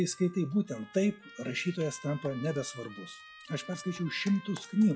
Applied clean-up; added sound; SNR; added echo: classical method log-MMSE.